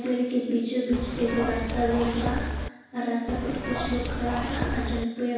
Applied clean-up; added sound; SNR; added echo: none; Zipper (clothing) / Telephone; 3 dB; reverberation time 1.1 s.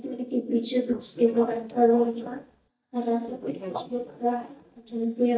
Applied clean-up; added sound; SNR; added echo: neural mask model DeepFilterNet 3.